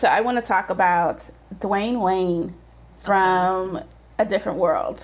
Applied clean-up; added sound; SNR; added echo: none; none; none; none.